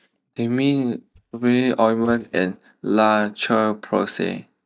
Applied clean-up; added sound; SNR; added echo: neural mask model DeepFilterNet 3.